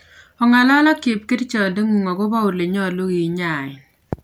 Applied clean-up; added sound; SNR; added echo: none; none; none; none.